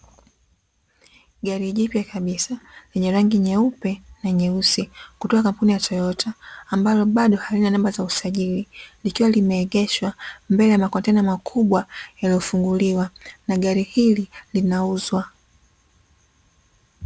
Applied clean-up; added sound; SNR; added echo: none; none; none; none.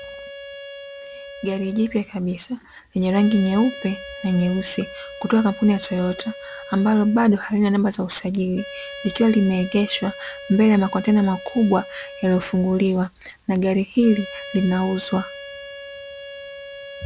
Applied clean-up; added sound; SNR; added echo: none; Wind instrument, woodwind instrument; 16 dB; none.